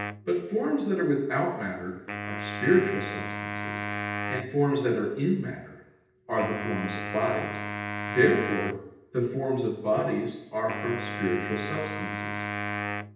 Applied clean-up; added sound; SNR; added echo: none; Wind instrument, woodwind instrument; 7 dB; reverberation time 0.9 s.